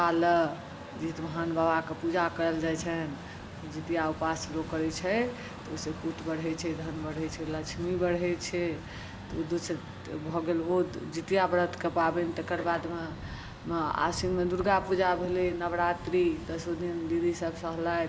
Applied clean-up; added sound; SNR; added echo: none; Truck; 12 dB; reverberation time 0.4 s.